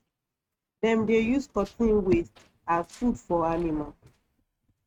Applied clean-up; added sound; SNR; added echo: neural mask model RNNoise.